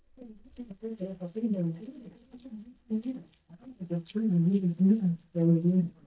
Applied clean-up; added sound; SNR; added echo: neural mask model DeepFilterNet 3.